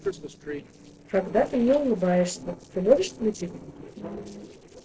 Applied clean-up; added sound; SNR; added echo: neural separator model SepFormer DNS4.